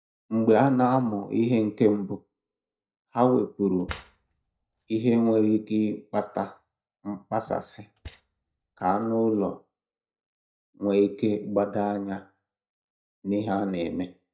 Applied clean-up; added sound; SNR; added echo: neural mask model DeepFilterNet 3.